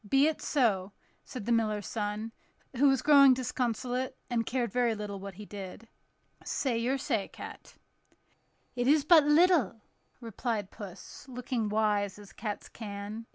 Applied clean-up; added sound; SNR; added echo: none; none; none; none.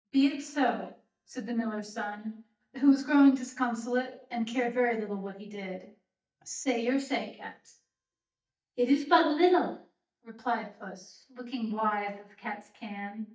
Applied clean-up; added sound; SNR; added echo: neural mask model DeepFilterNet 3.